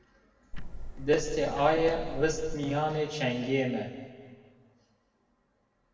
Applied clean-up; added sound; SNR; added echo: none; Tick-tock; 5 dB; reverberation time 1.8 s.